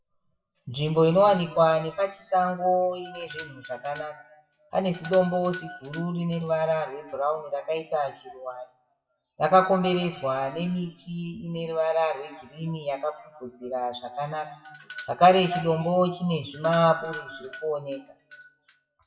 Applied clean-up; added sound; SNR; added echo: classical method WPE with log-MMSE.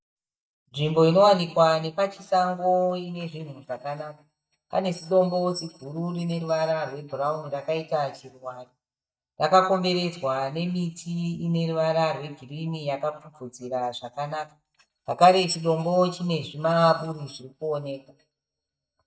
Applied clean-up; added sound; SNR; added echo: neural mask model DeepFilterNet 3.